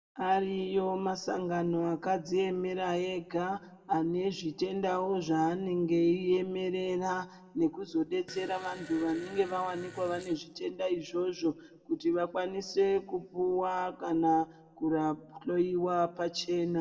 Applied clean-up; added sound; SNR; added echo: none; Fart; 18 dB; reverberation time 1.2 s.